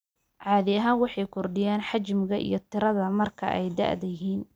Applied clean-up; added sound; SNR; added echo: none; none; none; none.